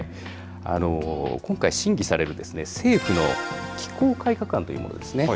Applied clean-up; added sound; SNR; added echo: none; none; none; none.